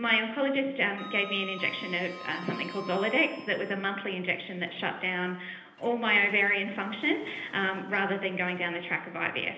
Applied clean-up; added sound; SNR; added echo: none; Sliding door; 18 dB; reverberation time 0.8 s.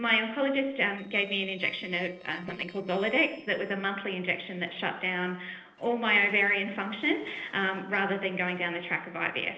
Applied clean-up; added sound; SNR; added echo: neural separator model SepFormer DNS4.